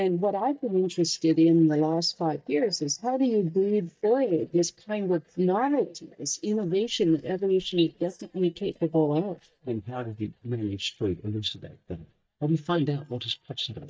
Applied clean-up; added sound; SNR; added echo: neural mask model DeepFilterNet 3.